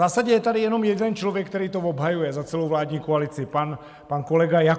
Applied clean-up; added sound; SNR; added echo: none; none; none; none.